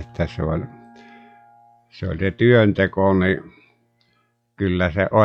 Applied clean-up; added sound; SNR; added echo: classical method log-MMSE.